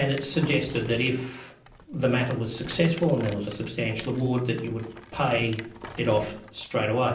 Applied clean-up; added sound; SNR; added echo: none; Rattle; 18 dB; reverberation time 0.6 s.